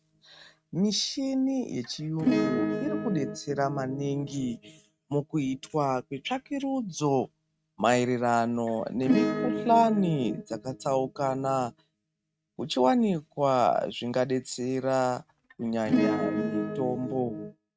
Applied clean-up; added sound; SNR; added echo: neural mask model RNNoise.